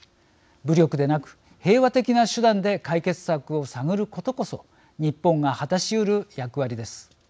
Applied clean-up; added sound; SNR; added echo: none; none; none; none.